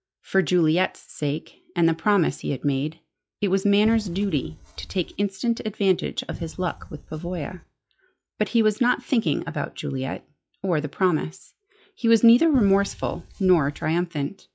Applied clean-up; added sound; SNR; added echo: classical method log-MMSE.